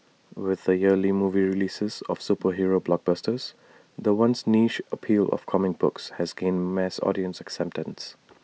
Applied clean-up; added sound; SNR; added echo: none; none; none; none.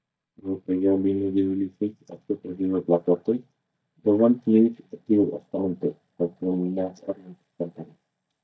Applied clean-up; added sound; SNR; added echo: neural mask model DeepFilterNet 3.